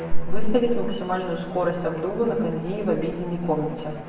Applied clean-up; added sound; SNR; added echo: none; Bowed string instrument; 17 dB; reverberation time 1.0 s.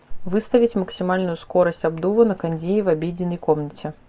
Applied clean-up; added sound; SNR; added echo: none; none; none; none.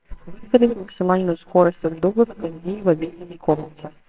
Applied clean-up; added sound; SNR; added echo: neural separator model SepFormer WHAMR!.